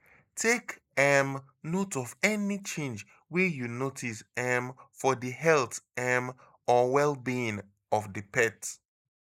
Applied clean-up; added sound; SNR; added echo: neural mask model Resemble Enhance denoiser.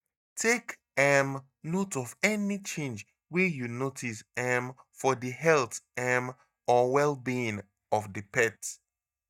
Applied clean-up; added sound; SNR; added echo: neural mask model DeepFilterNet 3.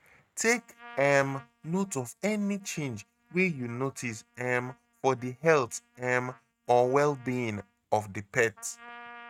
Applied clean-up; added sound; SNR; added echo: neural mask model RNNoise.